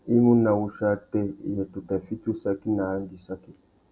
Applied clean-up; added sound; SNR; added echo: none; none; none; none.